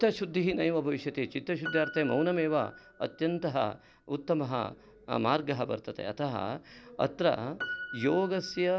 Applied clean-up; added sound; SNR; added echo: none; Piano; 15 dB; none.